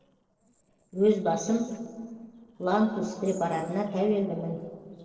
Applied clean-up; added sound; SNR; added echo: neural separator model SepFormer DNS4.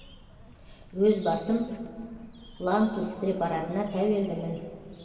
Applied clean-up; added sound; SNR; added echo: none; Bird; 19 dB; reverberation time 2.3 s.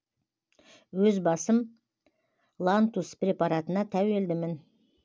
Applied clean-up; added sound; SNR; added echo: none; none; none; none.